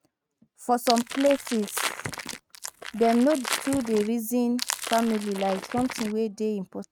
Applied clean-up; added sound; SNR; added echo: neural mask model RNNoise.